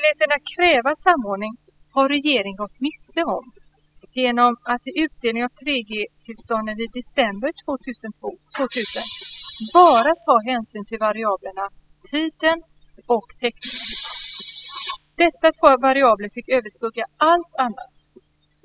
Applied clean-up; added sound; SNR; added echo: classical method spectral subtraction.